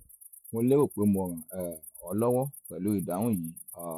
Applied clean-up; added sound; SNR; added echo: classical method log-MMSE.